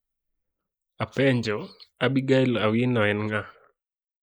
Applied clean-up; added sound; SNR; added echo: neural mask model Resemble Enhance denoiser.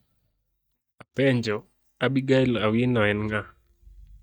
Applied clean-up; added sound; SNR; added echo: neural mask model DeepFilterNet 3.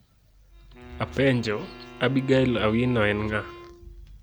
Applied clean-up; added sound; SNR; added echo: none; Wind instrument, woodwind instrument + Bowed string instrument; 18 dB; none.